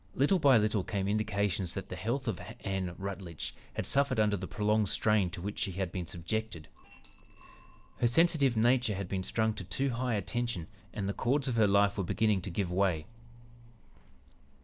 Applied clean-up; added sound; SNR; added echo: neural separator model SepFormer DNS4.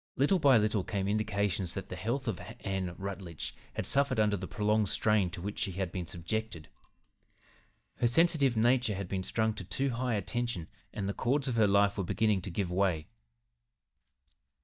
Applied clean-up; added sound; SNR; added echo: neural mask model DeepFilterNet 3.